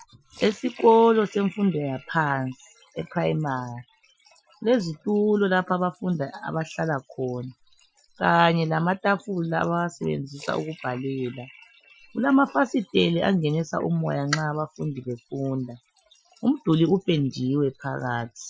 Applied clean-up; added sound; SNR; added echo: classical method Wiener filter.